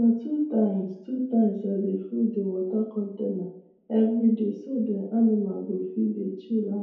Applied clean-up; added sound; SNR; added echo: none; none; none; reverberation time 2.0 s.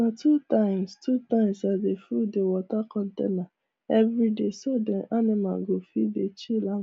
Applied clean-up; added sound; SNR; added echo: none; none; none; none.